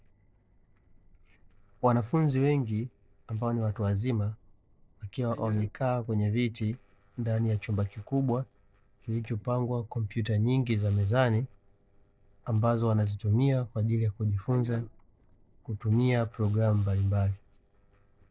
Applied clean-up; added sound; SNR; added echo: neural separator model SepFormer DNS4.